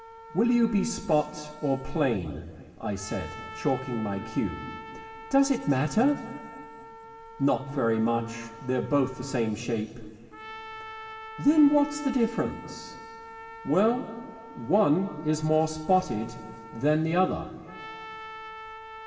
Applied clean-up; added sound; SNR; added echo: none; Trumpet; 16 dB; reverberation time 2.3 s.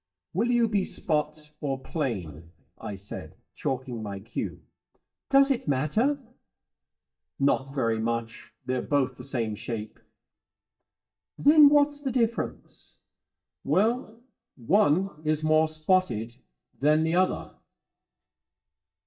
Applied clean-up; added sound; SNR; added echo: neural mask model DeepFilterNet 3.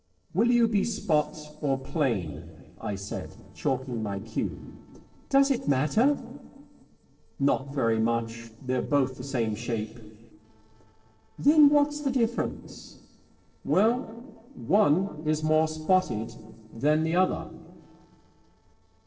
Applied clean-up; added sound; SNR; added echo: neural separator model SepFormer DNS4.